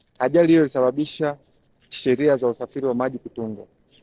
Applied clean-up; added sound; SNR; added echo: neural separator model SepFormer DNS4.